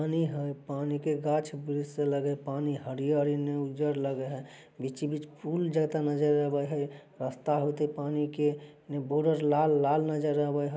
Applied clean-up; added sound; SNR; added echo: none; none; none; none.